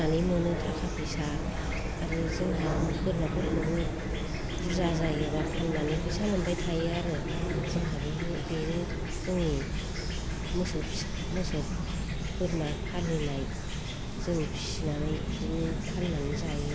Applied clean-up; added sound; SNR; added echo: none; Chirp, tweet / Fowl; -1 dB; none.